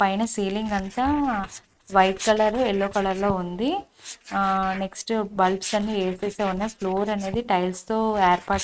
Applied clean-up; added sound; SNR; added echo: neural mask model RNNoise.